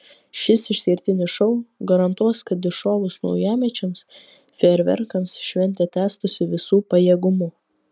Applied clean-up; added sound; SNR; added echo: none; none; none; none.